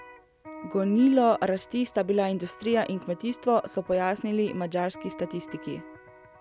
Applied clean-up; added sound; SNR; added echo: none; Electric guitar; 19 dB; none.